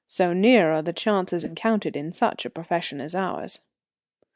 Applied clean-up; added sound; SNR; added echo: neural mask model DeepFilterNet 3.